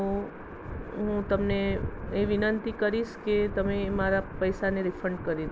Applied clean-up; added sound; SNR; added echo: none; none; none; none.